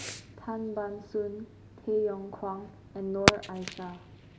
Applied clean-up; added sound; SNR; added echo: none; Fireworks; 0 dB; none.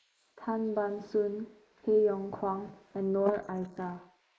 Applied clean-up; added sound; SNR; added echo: neural mask model Resemble Enhance denoiser.